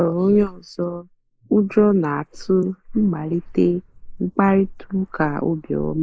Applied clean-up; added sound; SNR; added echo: neural mask model Resemble Enhance denoiser.